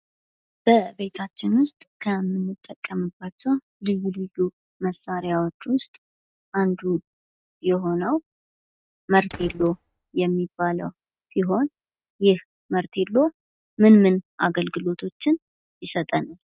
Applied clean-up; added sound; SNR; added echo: neural mask model RNNoise.